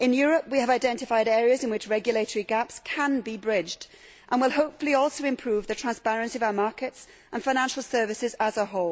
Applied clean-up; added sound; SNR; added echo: none; none; none; none.